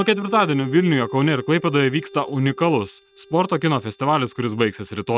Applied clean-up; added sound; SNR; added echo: neural mask model RNNoise.